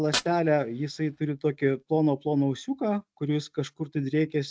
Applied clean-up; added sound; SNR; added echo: neural mask model RNNoise.